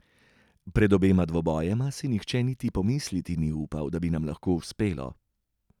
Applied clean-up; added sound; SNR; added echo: none; none; none; none.